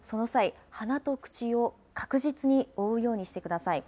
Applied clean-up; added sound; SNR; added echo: none; none; none; none.